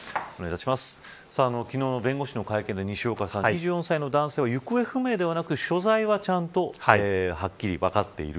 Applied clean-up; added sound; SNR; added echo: none; none; none; none.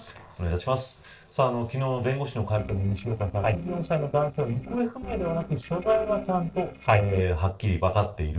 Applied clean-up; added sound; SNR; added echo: neural separator model SepFormer DNS4.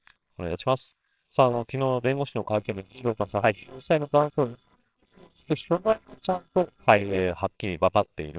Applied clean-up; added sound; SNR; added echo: neural separator model SepFormer WHAMR!.